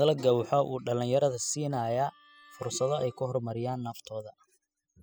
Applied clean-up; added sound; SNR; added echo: classical method spectral subtraction.